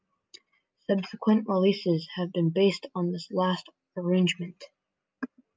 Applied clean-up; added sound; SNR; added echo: none; none; none; none.